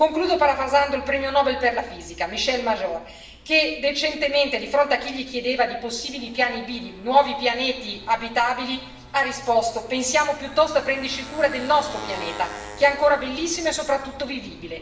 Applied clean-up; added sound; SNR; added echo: none; Motorcycle; 19 dB; reverberation time 0.8 s.